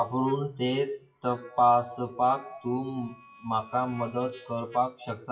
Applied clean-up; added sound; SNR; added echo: classical method WPE with log-MMSE.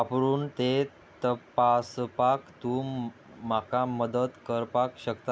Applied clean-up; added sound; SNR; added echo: none; none; none; none.